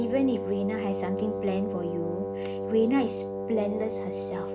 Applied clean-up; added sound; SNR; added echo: none; Wind instrument, woodwind instrument; 3 dB; none.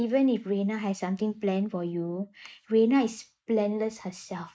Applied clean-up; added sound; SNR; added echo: neural mask model Resemble Enhance denoiser.